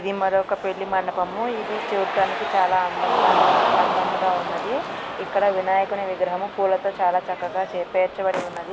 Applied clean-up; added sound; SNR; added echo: none; Cheering; 3 dB; none.